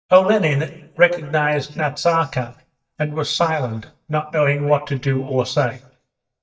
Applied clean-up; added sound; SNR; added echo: neural mask model DeepFilterNet 3.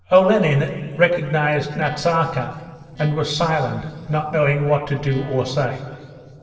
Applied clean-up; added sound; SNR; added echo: neural separator model SepFormer DNS4.